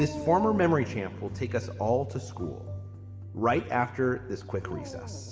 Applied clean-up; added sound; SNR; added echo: none; Dog; 16 dB; reverberation time 1.8 s.